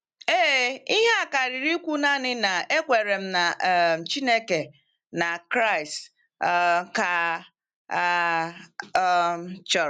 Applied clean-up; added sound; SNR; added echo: none; none; none; none.